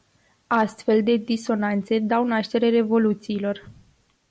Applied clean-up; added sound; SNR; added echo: none; none; none; none.